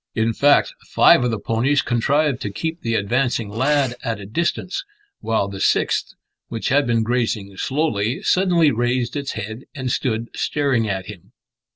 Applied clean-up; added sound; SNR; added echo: neural separator model SepFormer DNS4.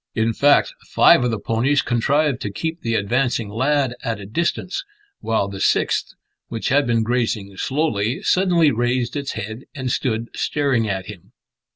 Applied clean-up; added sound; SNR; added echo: none; none; none; none.